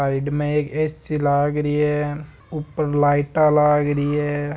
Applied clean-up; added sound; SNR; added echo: none; none; none; none.